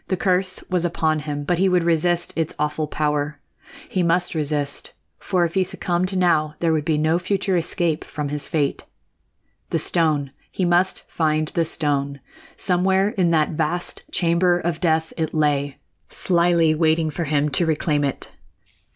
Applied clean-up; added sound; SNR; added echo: none; none; none; none.